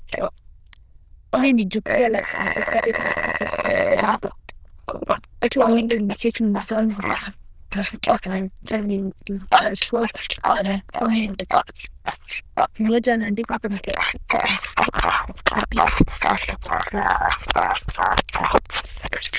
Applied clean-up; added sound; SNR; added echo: neural diffusion model UNIVERSE++.